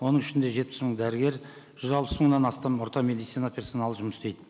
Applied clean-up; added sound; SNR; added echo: none; none; none; none.